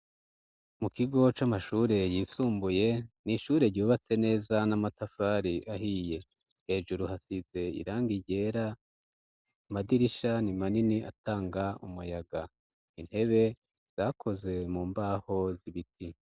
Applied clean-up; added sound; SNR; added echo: none; none; none; none.